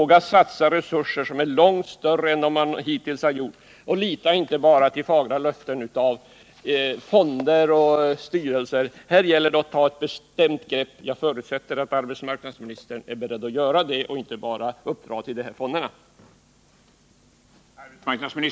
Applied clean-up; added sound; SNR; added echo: none; none; none; none.